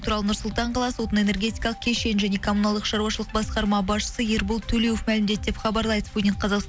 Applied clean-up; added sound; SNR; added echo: none; none; none; none.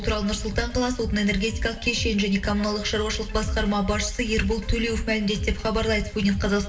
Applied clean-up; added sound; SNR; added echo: none; none; none; reverberation time 0.6 s.